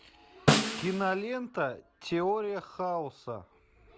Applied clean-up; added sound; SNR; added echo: none; Snare drum; -3 dB; none.